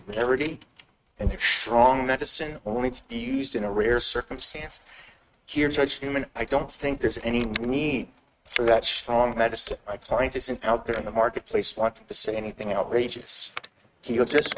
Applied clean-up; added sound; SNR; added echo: neural mask model RNNoise.